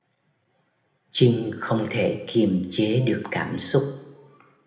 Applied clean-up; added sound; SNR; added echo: none; Wind instrument, woodwind instrument; 18 dB; reverberation time 0.9 s.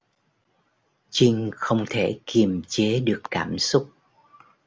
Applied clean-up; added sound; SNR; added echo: none; none; none; none.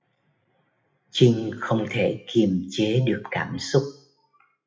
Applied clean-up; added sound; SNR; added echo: classical method WPE with log-MMSE.